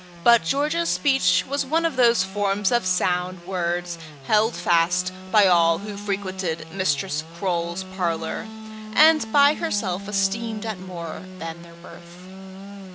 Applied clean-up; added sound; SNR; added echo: none; Sawing / Engine; 13 dB; none.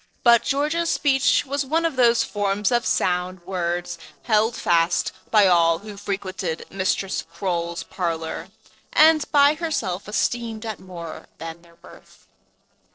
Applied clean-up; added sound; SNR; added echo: neural separator model SepFormer DNS4.